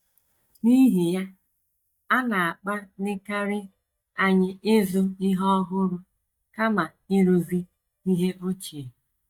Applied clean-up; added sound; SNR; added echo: neural mask model DeepFilterNet 3.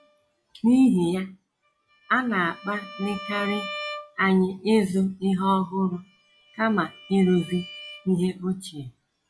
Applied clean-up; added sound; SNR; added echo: classical method log-MMSE.